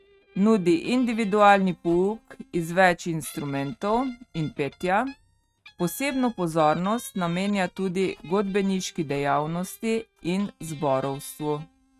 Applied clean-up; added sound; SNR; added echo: neural mask model RNNoise.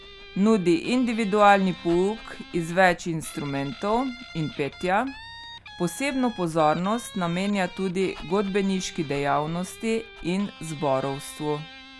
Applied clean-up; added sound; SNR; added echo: none; Dog + Guitar; 18 dB; none.